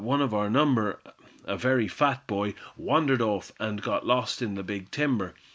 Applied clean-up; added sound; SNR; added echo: none; none; none; none.